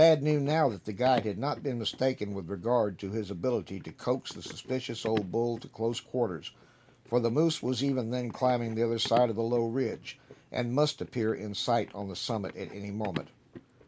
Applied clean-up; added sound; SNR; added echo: none; Run; 18 dB; none.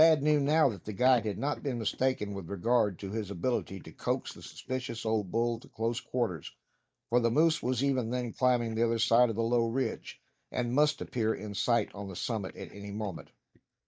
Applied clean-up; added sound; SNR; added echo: neural mask model DeepFilterNet 3.